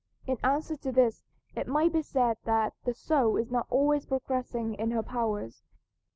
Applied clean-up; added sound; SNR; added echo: none; none; none; none.